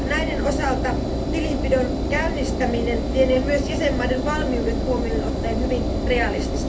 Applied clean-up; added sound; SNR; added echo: none; Engine; -1 dB; reverberation time 0.3 s.